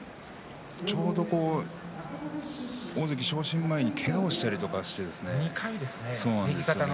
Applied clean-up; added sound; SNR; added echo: none; none; none; none.